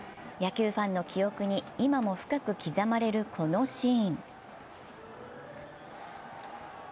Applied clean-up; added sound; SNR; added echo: none; none; none; none.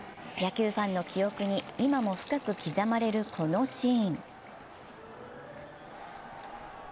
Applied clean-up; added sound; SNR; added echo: none; Hiss; 17 dB; none.